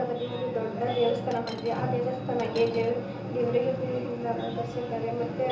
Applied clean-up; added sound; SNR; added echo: none; Coin (dropping); 17 dB; reverberation time 0.6 s.